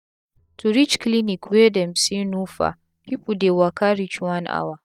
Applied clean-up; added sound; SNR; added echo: neural mask model DeepFilterNet 3.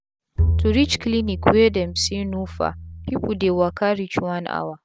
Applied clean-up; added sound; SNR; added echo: none; Bowed string instrument; 4 dB; none.